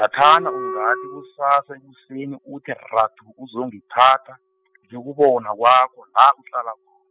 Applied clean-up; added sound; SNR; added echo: classical method spectral subtraction.